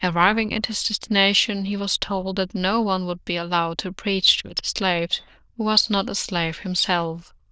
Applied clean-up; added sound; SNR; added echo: neural diffusion model UNIVERSE++.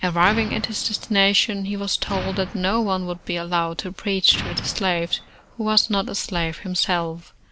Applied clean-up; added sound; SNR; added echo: none; Explosion; 13 dB; none.